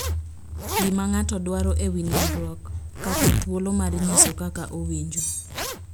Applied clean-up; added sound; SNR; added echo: none; Zipper (clothing); 4 dB; none.